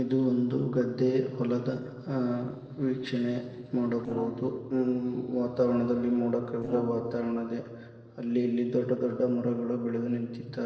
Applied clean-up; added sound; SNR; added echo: neural separator model SepFormer DNS4.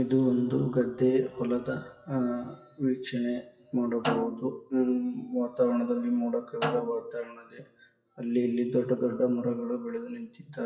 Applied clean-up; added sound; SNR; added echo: classical method WPE with log-MMSE.